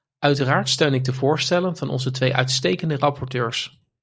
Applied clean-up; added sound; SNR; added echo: neural mask model Resemble Enhance denoiser.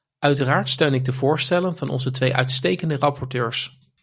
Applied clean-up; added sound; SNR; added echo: none; none; none; none.